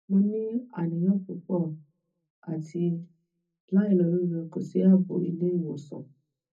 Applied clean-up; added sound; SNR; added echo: none; none; none; reverberation time 0.3 s.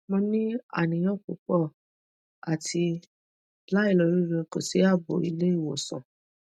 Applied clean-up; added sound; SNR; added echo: none; none; none; none.